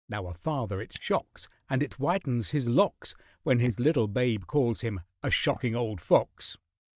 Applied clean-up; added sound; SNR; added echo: neural mask model DeepFilterNet 3.